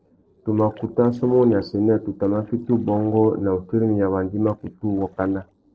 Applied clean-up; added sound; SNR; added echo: neural separator model SepFormer DNS4.